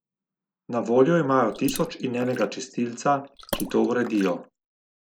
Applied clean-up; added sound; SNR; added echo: neural mask model Resemble Enhance denoiser.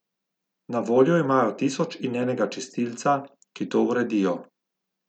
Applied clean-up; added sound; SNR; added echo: none; none; none; none.